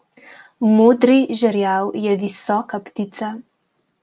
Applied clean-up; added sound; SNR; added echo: none; none; none; none.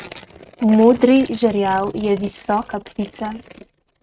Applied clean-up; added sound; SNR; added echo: neural mask model RNNoise.